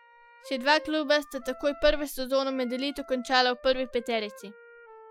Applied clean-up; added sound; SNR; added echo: classical method Wiener filter.